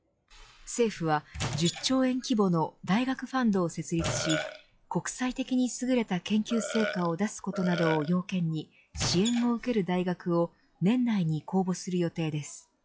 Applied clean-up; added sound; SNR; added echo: classical method log-MMSE.